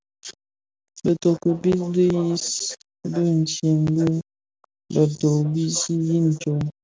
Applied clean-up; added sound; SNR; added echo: none; none; none; none.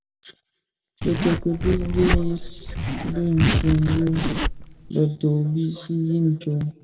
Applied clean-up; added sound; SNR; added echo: none; Zipper (clothing); 1 dB; reverberation time 0.7 s.